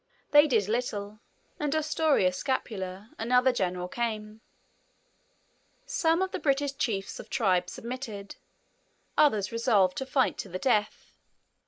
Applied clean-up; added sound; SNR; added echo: neural mask model Resemble Enhance denoiser.